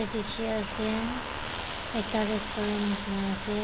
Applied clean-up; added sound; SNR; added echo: none; Fart; 11 dB; none.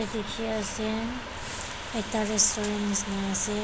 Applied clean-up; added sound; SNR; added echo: none; none; none; none.